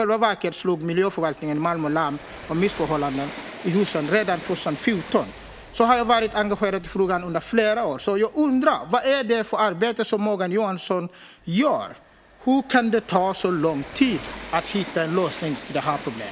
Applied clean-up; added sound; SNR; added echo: none; Train; 17 dB; none.